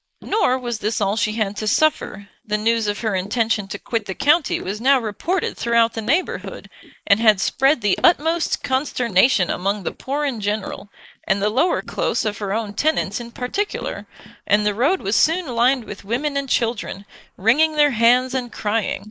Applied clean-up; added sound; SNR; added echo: neural mask model Resemble Enhance denoiser.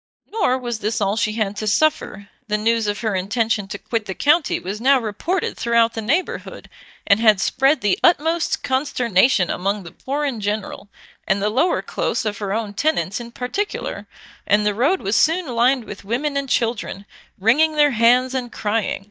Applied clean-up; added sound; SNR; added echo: neural mask model DeepFilterNet 3.